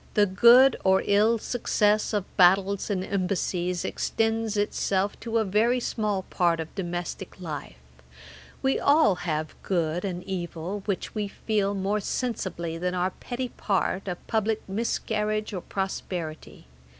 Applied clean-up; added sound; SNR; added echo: none; none; none; none.